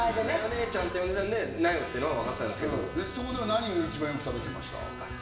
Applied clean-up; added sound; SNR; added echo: none; Trumpet; 16 dB; reverberation time 1.1 s.